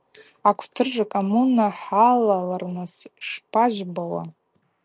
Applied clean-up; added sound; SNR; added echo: none; none; none; none.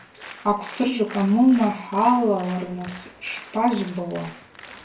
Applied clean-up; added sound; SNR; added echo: none; Applause; 19 dB; reverberation time 0.3 s.